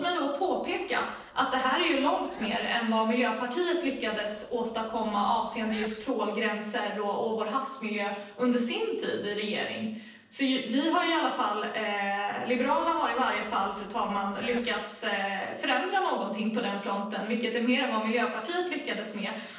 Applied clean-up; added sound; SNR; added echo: neural separator model SepFormer DNS4.